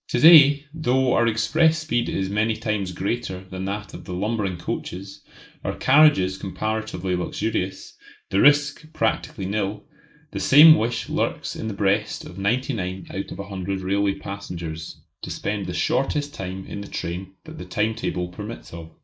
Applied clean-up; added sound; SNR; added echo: neural mask model Resemble Enhance denoiser.